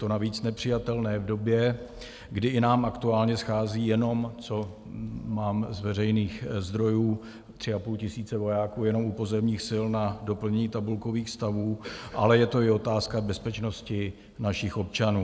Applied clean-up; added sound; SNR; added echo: none; none; none; none.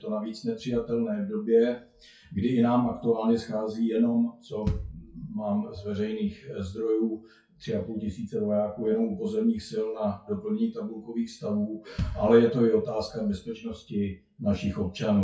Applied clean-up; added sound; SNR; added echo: classical method WPE with log-MMSE.